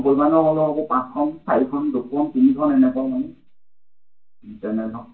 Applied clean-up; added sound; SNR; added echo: none; none; none; reverberation time 0.3 s.